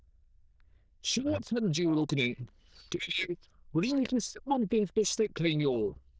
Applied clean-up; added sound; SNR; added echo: neural diffusion model UNIVERSE++.